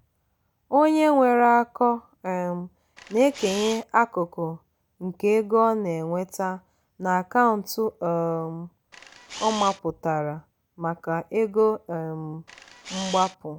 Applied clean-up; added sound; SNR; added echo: none; Camera; 12 dB; none.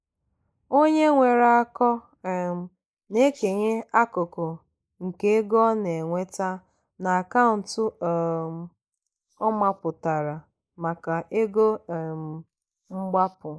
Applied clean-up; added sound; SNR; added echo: neural mask model Resemble Enhance denoiser.